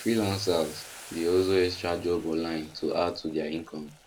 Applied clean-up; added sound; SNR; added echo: none; Boiling; 19 dB; none.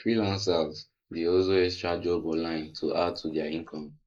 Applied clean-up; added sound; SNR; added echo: neural mask model Resemble Enhance denoiser.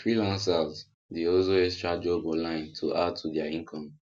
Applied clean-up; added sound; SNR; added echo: none; none; none; none.